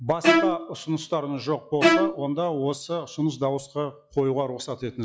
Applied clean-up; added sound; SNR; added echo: classical method log-MMSE.